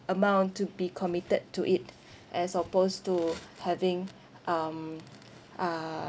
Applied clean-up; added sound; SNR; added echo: none; none; none; none.